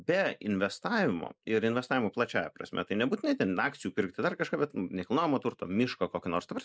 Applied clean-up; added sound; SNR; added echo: neural mask model Resemble Enhance denoiser.